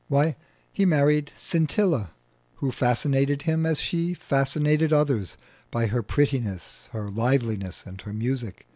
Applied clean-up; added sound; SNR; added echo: none; none; none; none.